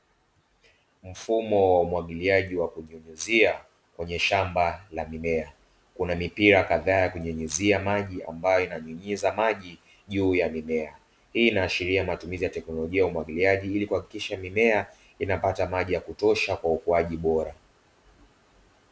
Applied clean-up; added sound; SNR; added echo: none; none; none; none.